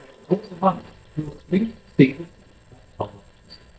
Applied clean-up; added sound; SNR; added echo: neural mask model DeepFilterNet 3.